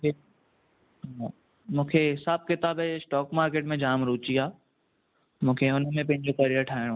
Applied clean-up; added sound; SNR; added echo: none; none; none; none.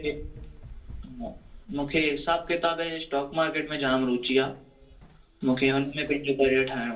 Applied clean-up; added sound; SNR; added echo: none; Run; 18 dB; reverberation time 0.3 s.